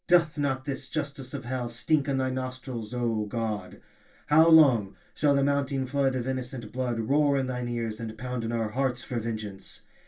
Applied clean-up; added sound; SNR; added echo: none; none; none; reverberation time 0.2 s.